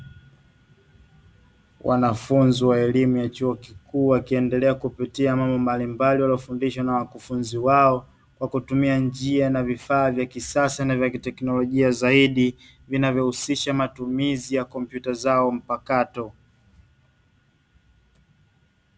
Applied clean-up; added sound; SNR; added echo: none; none; none; none.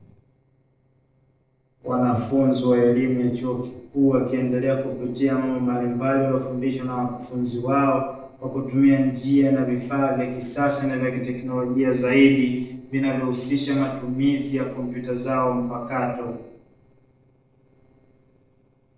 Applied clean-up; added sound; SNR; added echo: neural separator model SepFormer DNS4.